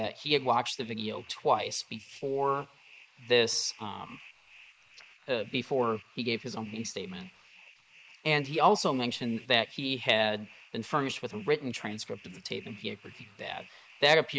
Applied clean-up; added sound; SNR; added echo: neural mask model Resemble Enhance denoiser.